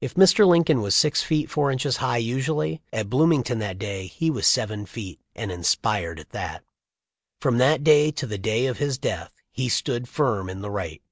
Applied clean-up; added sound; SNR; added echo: none; none; none; none.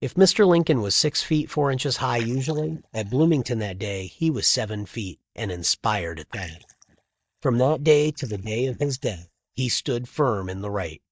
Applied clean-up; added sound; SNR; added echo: neural mask model DeepFilterNet 3.